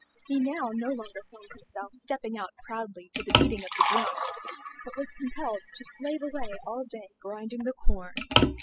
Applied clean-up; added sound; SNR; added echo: classical method spectral subtraction.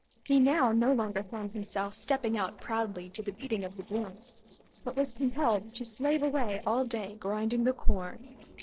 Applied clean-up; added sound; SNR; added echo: neural separator model SepFormer DNS4.